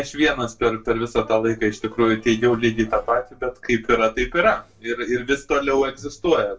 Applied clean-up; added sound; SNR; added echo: neural separator model SepFormer DNS4.